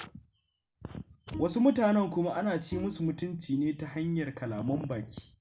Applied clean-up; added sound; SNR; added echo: none; Bowed string instrument; 13 dB; none.